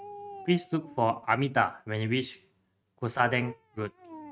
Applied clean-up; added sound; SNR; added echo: neural mask model RNNoise.